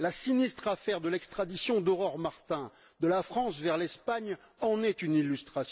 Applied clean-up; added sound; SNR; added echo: none; none; none; none.